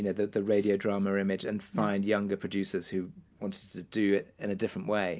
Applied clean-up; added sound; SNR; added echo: none; none; none; none.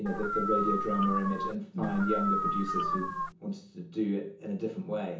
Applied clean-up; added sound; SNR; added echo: none; Dog; -1 dB; reverberation time 0.7 s.